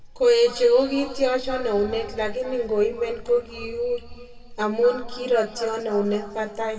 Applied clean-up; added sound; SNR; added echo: none; Walk, footsteps; 15 dB; reverberation time 2.6 s.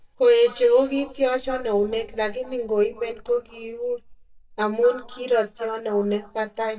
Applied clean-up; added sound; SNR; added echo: neural mask model DeepFilterNet 3.